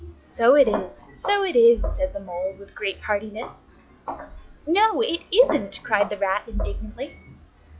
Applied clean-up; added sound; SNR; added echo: classical method log-MMSE.